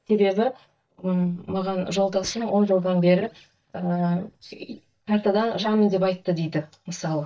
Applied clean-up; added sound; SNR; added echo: neural mask model DeepFilterNet 3.